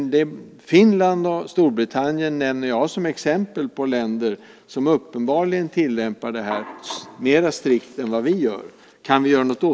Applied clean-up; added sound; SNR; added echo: none; none; none; none.